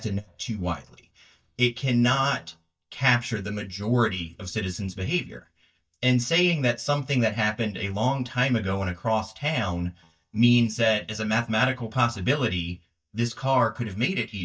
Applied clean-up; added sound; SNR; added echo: neural mask model DeepFilterNet 3.